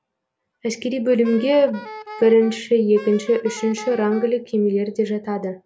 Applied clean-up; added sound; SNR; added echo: none; Wind instrument, woodwind instrument; 17 dB; none.